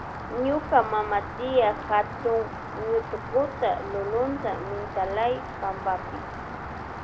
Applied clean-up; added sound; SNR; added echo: none; Rain; 8 dB; none.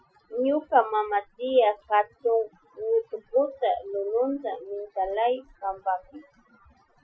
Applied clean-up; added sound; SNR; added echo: classical method Wiener filter.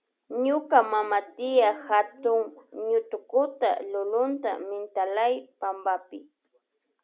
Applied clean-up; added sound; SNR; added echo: none; none; none; none.